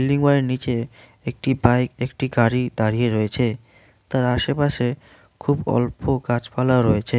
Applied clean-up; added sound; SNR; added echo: none; none; none; none.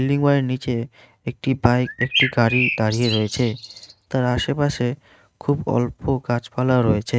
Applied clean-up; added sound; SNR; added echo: neural mask model RNNoise.